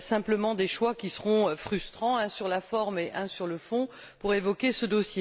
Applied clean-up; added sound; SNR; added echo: none; none; none; none.